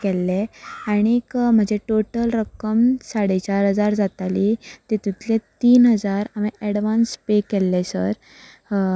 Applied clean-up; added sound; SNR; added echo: none; none; none; none.